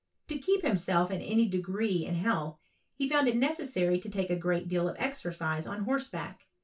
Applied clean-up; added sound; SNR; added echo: none; none; none; reverberation time 0.2 s.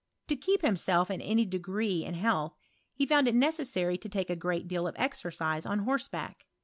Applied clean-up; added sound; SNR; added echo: none; none; none; none.